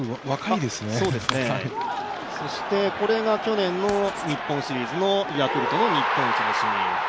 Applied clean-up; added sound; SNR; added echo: none; Writing; 17 dB; none.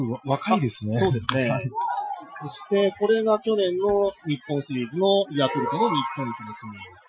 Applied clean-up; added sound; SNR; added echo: classical method Wiener filter.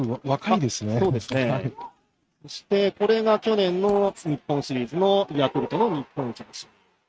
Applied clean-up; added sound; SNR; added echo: neural mask model RNNoise.